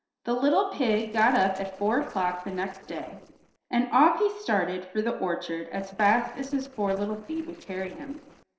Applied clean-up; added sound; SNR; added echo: neural separator model SepFormer DNS4.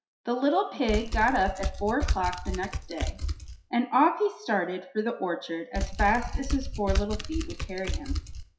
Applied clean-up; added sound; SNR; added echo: classical method WPE with log-MMSE.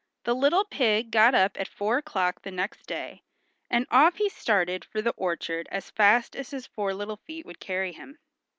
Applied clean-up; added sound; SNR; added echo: none; none; none; none.